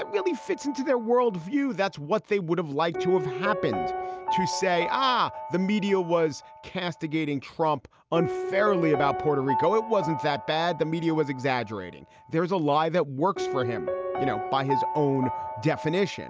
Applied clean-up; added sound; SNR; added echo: none; Piano; 7 dB; none.